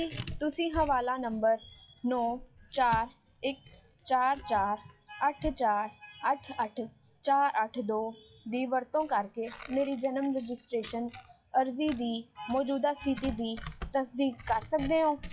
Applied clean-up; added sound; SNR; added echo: classical method WPE with log-MMSE.